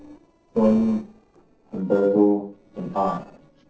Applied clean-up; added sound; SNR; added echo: neural separator model SepFormer DNS4.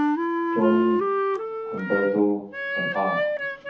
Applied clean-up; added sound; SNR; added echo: none; Wind instrument, woodwind instrument; -1 dB; reverberation time 0.5 s.